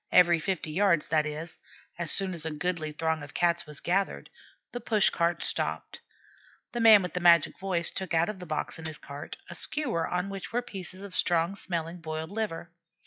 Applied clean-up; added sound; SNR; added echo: classical method log-MMSE.